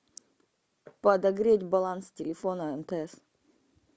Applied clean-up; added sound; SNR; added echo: none; none; none; none.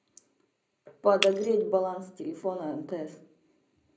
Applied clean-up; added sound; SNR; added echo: none; Shatter; 11 dB; reverberation time 0.5 s.